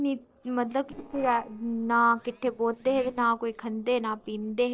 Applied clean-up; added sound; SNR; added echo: neural separator model SepFormer DNS4.